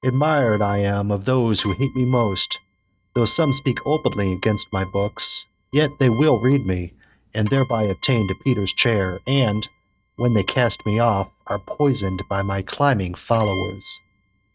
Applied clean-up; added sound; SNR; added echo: neural mask model RNNoise.